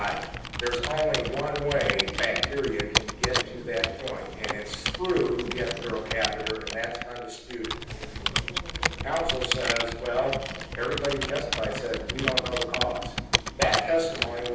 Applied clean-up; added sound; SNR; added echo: none; Computer keyboard; 1 dB; reverberation time 0.9 s.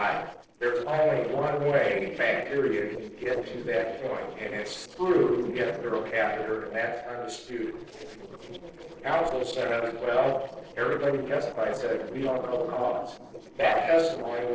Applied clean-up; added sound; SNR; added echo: neural separator model SepFormer DNS4.